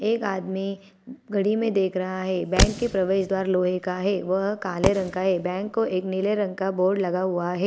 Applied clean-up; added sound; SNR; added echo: none; Fireworks; 5 dB; none.